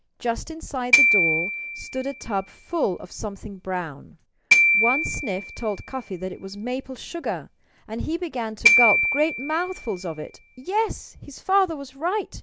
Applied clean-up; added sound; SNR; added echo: none; Glockenspiel; -2 dB; none.